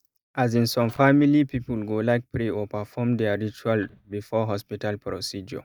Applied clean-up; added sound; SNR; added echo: neural mask model DeepFilterNet 3.